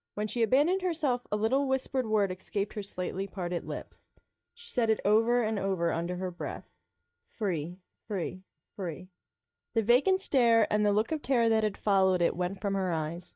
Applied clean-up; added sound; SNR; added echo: neural mask model DeepFilterNet 3.